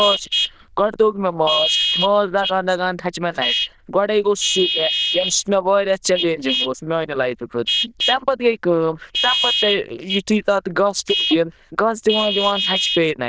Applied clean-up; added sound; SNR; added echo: neural diffusion model UNIVERSE++.